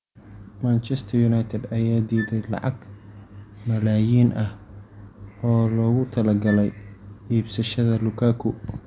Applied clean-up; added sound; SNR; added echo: none; Wind instrument, woodwind instrument; 17 dB; none.